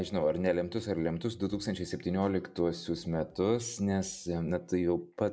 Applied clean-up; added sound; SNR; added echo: none; none; none; none.